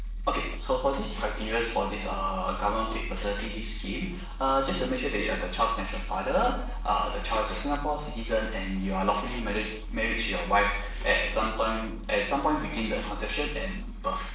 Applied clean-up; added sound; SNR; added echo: neural separator model SepFormer DNS4.